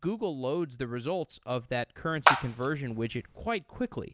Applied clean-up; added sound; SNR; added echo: none; Water / Splash, splatter; -4 dB; none.